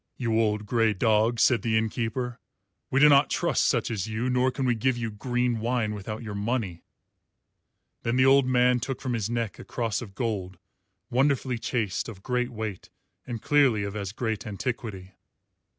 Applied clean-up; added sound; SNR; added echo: none; none; none; none.